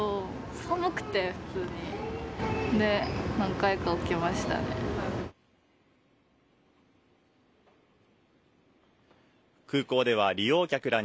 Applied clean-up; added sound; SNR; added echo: none; none; none; none.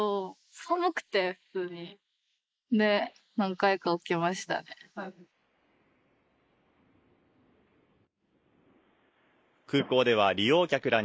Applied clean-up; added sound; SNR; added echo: neural mask model Resemble Enhance denoiser.